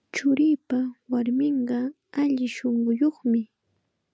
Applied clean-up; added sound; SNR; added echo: none; none; none; none.